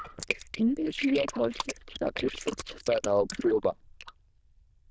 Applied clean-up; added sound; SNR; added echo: neural diffusion model UNIVERSE++.